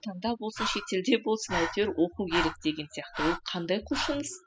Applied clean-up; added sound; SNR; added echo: classical method spectral subtraction.